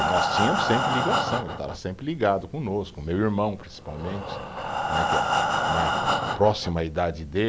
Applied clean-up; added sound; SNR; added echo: none; Breathing; 0 dB; none.